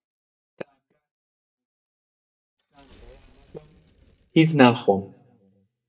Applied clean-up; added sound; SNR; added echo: neural mask model DeepFilterNet 3.